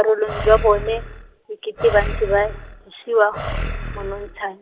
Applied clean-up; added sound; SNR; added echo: none; Animal; 7 dB; none.